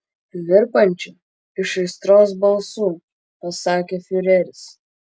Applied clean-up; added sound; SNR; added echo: none; none; none; none.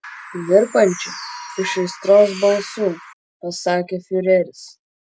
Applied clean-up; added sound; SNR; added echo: none; Bird; 14 dB; none.